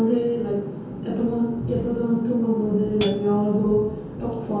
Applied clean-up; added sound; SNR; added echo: none; Hi-hat; 11 dB; reverberation time 1.0 s.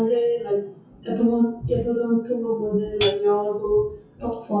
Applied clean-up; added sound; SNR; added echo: classical method WPE with log-MMSE.